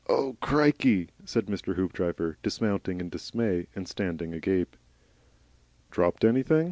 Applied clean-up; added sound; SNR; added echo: none; none; none; none.